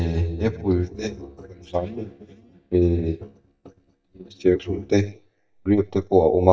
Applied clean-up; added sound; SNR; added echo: neural mask model DeepFilterNet 3.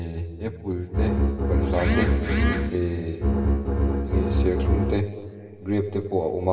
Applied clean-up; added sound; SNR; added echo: none; Bowed string instrument; -5 dB; reverberation time 2.7 s.